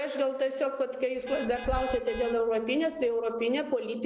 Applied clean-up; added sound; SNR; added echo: none; Vehicle horn, car horn, honking + Wind / Bird; 15 dB; none.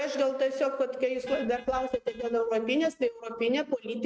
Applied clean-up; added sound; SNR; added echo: neural mask model RNNoise.